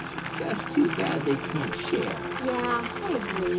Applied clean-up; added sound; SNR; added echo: none; Boiling; 7 dB; reverberation time 0.2 s.